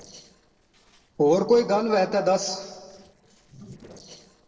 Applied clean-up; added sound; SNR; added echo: neural separator model SepFormer DNS4.